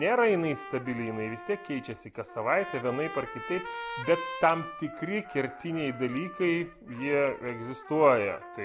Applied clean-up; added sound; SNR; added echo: none; Trumpet; 12 dB; none.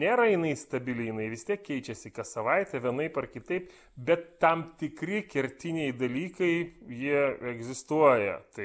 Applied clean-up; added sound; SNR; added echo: none; none; none; none.